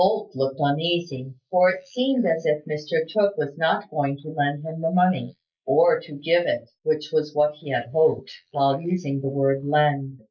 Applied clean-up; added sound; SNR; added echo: neural mask model Resemble Enhance denoiser.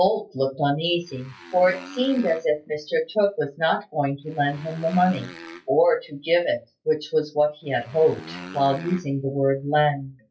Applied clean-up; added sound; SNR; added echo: classical method log-MMSE.